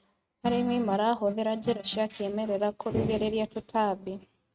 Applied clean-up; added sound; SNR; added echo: neural mask model RNNoise.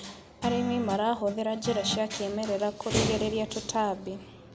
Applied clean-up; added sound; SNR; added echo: none; Guitar; 8 dB; none.